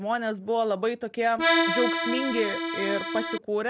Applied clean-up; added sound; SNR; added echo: none; Accordion; -3 dB; none.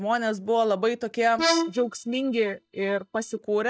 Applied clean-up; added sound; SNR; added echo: neural mask model DeepFilterNet 3.